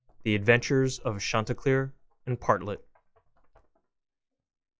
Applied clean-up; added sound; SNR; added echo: classical method log-MMSE.